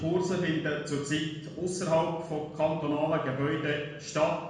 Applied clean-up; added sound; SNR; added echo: none; none; none; reverberation time 1.0 s.